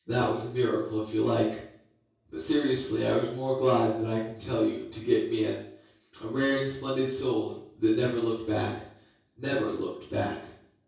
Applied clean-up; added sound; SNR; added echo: none; none; none; reverberation time 0.6 s.